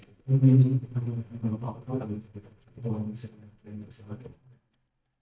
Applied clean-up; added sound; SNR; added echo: neural mask model DeepFilterNet 3.